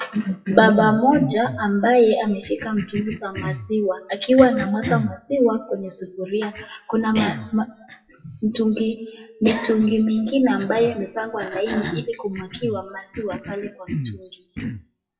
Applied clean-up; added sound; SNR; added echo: classical method WPE with log-MMSE.